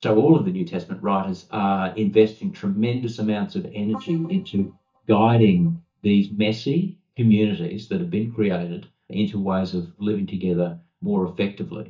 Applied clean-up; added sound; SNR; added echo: neural mask model DeepFilterNet 3.